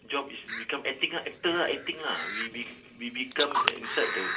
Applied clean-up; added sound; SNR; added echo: none; Camera; 3 dB; reverberation time 0.2 s.